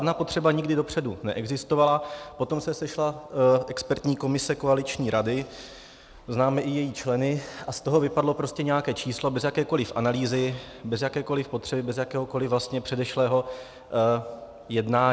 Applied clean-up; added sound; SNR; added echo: none; none; none; none.